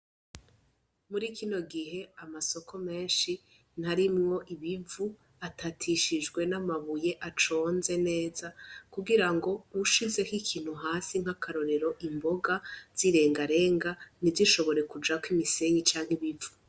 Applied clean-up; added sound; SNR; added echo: none; none; none; none.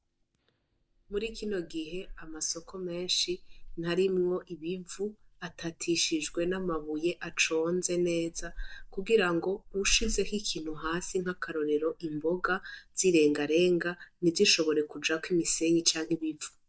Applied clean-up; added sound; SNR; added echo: neural mask model DeepFilterNet 3.